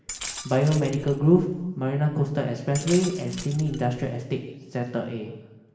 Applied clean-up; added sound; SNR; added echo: none; Glass; 14 dB; reverberation time 1.1 s.